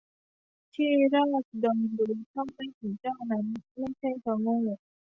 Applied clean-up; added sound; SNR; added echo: none; none; none; none.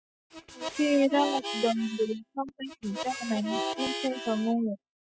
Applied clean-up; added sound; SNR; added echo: classical method spectral subtraction.